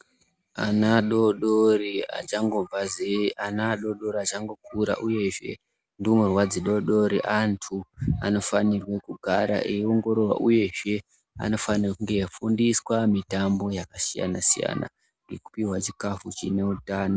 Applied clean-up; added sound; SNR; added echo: none; none; none; none.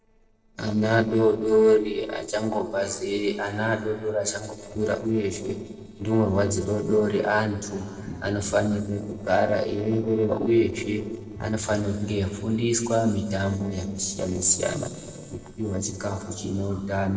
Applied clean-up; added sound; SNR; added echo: neural separator model SepFormer DNS4.